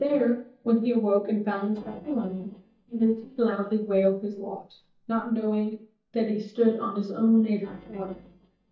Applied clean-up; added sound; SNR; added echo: neural mask model DeepFilterNet 3.